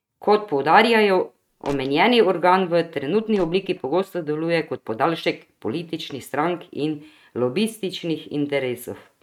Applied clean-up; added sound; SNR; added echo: neural mask model RNNoise.